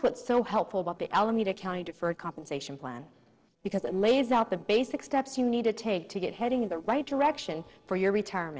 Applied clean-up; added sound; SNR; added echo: neural separator model SepFormer DNS4.